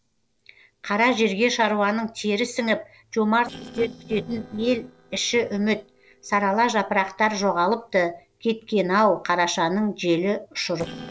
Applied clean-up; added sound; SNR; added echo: neural separator model SepFormer DNS4.